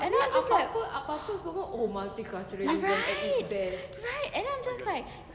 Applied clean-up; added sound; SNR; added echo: none; Dog; 14 dB; none.